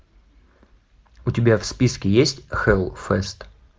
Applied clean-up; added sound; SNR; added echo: none; none; none; none.